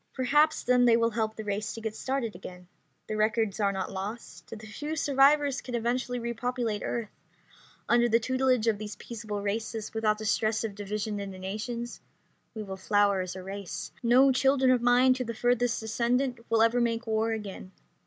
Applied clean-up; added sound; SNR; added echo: none; none; none; none.